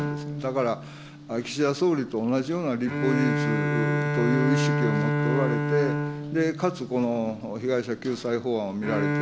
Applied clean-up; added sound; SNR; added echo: none; Bowed string instrument; 1 dB; none.